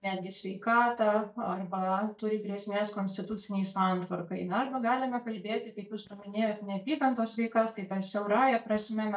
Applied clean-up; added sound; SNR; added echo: neural mask model DeepFilterNet 3.